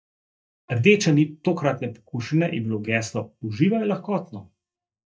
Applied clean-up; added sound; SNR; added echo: neural mask model DeepFilterNet 3.